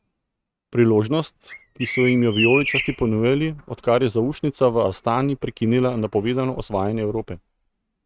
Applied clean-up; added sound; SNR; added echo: neural mask model RNNoise.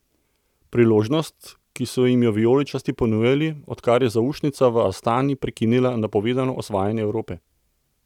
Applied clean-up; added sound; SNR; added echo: none; none; none; none.